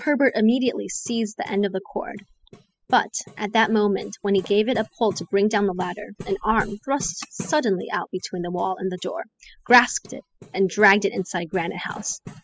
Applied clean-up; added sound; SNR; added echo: classical method spectral subtraction.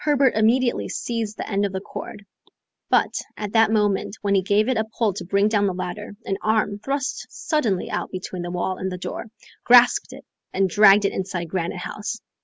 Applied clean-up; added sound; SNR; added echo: none; none; none; none.